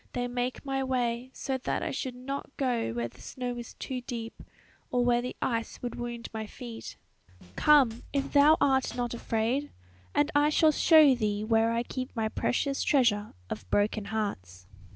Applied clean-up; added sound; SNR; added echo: none; Drum kit; 16 dB; none.